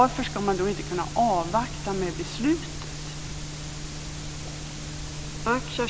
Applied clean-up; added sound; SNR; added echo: none; none; none; none.